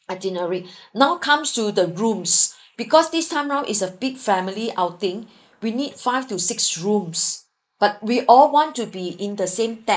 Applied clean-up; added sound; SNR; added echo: neural mask model Resemble Enhance denoiser.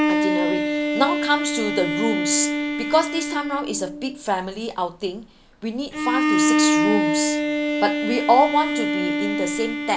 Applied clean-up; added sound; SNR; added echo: none; Bowed string instrument; -1 dB; none.